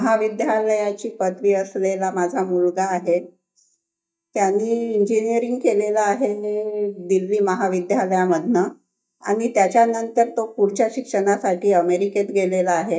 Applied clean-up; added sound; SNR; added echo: neural mask model DeepFilterNet 3.